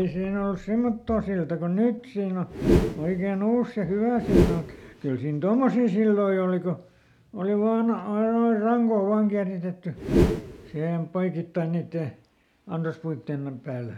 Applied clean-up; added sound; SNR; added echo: none; Whoosh, swoosh, swish; 1 dB; none.